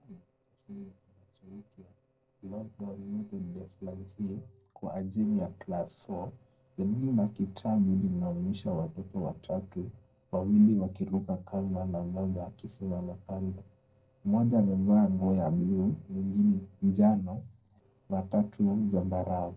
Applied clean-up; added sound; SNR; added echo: neural separator model SepFormer DNS4.